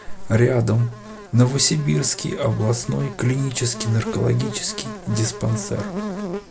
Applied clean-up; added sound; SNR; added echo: none; Buzz; 12 dB; none.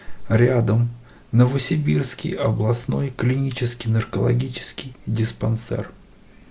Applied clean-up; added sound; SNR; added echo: none; none; none; none.